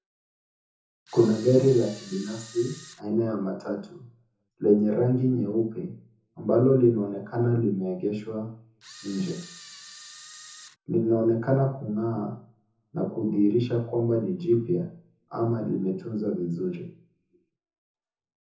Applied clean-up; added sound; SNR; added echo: none; Camera; 19 dB; reverberation time 0.5 s.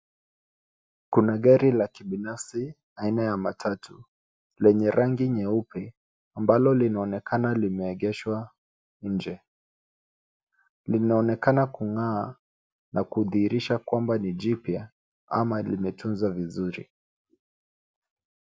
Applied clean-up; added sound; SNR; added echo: none; none; none; none.